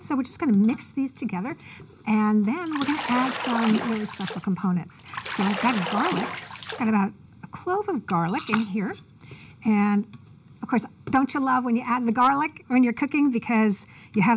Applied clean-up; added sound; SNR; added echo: none; Bathtub (filling or washing) / Splash, splatter; 7 dB; none.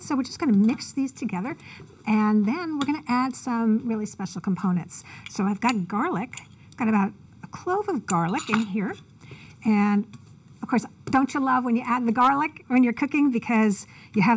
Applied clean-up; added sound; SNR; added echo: none; none; none; none.